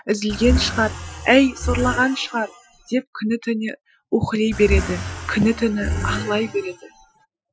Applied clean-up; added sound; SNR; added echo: classical method Wiener filter.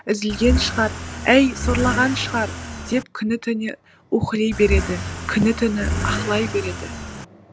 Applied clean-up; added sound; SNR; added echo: none; Accelerating, revving, vroom / Car; 4 dB; none.